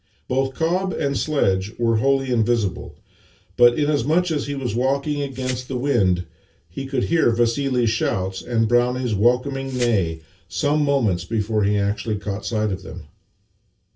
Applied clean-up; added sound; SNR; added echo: none; Glass; 18 dB; reverberation time 0.2 s.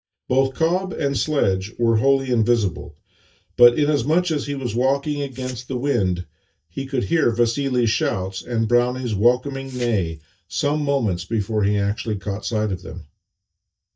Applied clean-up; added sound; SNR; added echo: neural mask model DeepFilterNet 3.